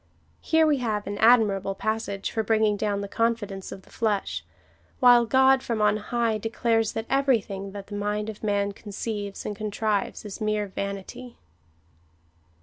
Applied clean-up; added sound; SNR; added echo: none; none; none; none.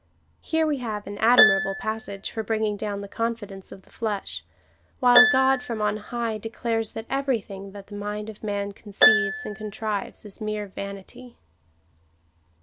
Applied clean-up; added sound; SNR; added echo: none; Harp; 2 dB; none.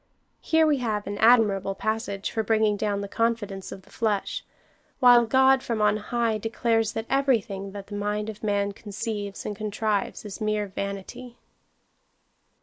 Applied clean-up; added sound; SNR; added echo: neural mask model Resemble Enhance denoiser.